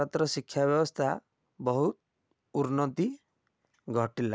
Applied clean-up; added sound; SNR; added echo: none; none; none; none.